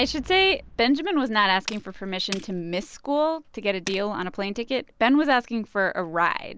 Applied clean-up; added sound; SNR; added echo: none; Tools; 18 dB; none.